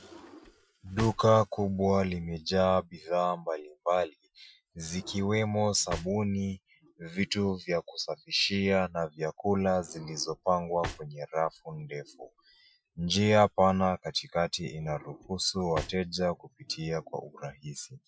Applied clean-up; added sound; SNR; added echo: classical method Wiener filter.